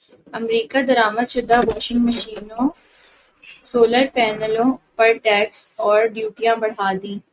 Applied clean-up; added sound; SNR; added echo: neural mask model RNNoise.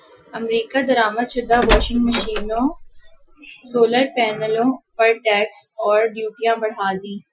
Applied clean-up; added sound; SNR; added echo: classical method Wiener filter.